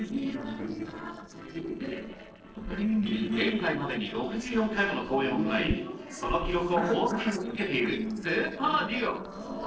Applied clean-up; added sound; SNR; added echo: neural separator model SepFormer DNS4.